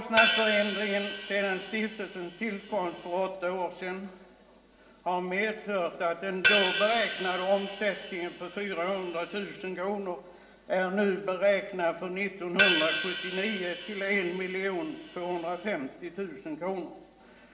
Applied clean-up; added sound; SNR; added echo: none; Crash cymbal / Hi-hat; -1 dB; reverberation time 2.6 s.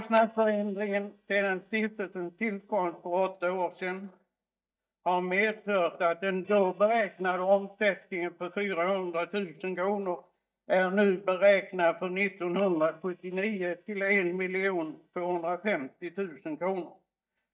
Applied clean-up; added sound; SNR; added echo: neural mask model DeepFilterNet 3.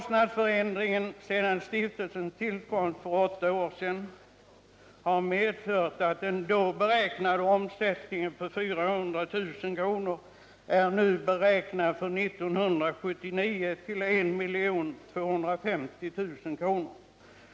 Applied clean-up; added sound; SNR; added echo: none; none; none; none.